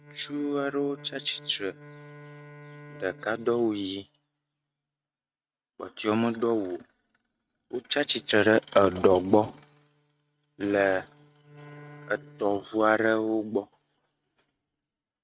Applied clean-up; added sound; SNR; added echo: neural mask model RNNoise.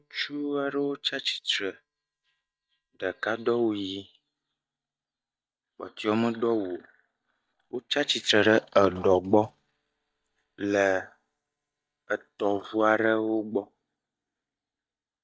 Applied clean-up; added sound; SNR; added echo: neural mask model DeepFilterNet 3.